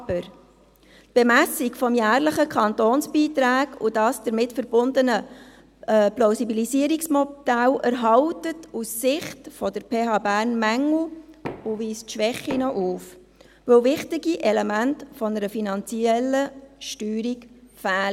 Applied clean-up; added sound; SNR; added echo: none; Knock; 16 dB; none.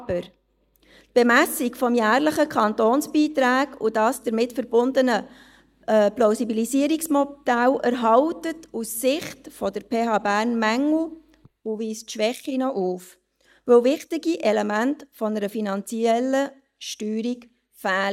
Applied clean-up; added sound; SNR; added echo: neural mask model DeepFilterNet 3.